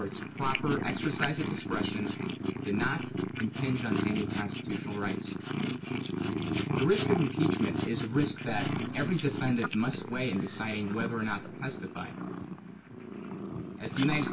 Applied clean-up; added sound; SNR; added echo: none; Purr; 1 dB; reverberation time 0.1 s.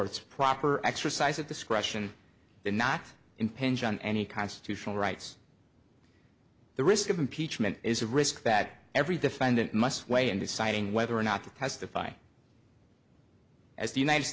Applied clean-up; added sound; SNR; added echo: none; none; none; none.